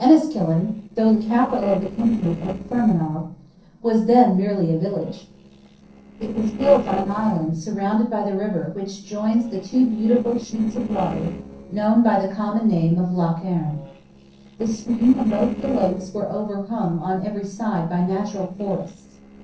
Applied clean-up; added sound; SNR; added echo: neural separator model SepFormer DNS4.